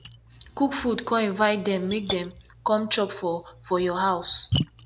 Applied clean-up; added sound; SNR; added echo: none; Splash, splatter; 11 dB; none.